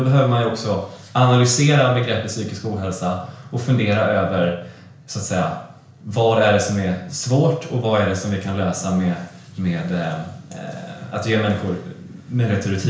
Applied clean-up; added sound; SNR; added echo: none; none; none; reverberation time 0.5 s.